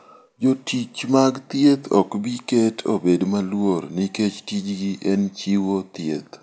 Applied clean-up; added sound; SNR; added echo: none; none; none; none.